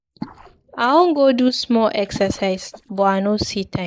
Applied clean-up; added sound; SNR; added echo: neural mask model Resemble Enhance denoiser.